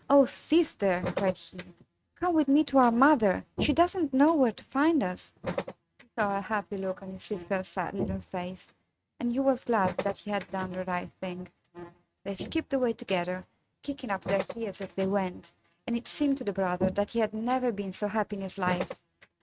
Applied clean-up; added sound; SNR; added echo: neural mask model RNNoise.